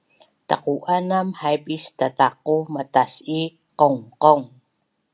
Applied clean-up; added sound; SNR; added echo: none; none; none; none.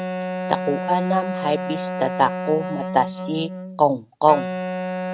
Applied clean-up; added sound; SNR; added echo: neural mask model RNNoise.